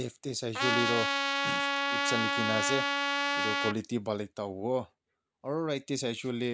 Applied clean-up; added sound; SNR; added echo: none; Trumpet; -4 dB; none.